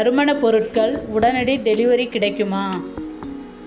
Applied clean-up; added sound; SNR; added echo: none; Piano; 13 dB; none.